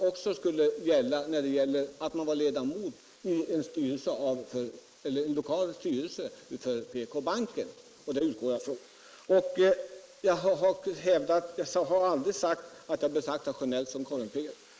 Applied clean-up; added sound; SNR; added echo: neural mask model Resemble Enhance denoiser.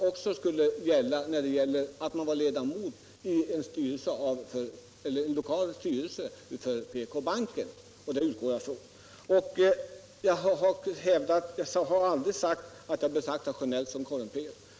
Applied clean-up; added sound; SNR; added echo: none; none; none; none.